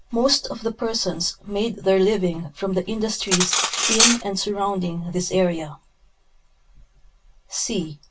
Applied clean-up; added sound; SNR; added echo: none; Cutlery, silverware; -1 dB; reverberation time 0.1 s.